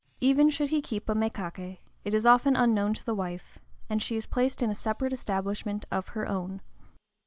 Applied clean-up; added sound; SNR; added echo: neural mask model Resemble Enhance denoiser.